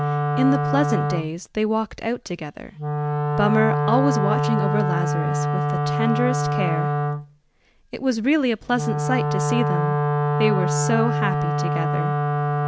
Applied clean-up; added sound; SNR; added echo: none; Wind instrument, woodwind instrument; -2 dB; none.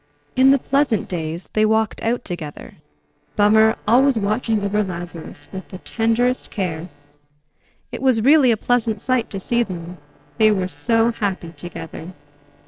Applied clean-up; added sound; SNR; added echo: neural separator model SepFormer DNS4.